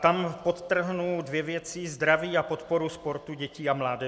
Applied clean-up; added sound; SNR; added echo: none; none; none; none.